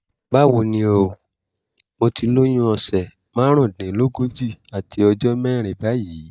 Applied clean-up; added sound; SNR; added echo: neural mask model DeepFilterNet 3.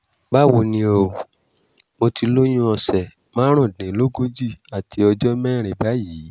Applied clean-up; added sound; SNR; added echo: none; none; none; none.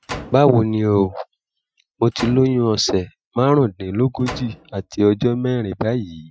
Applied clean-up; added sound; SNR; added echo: classical method Wiener filter.